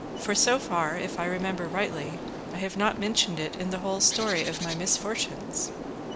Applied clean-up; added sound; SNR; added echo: none; Bird; 8 dB; none.